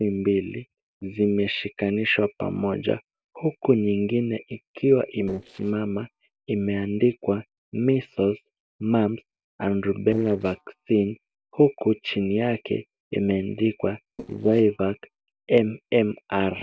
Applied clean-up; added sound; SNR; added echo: neural separator model SepFormer DNS4.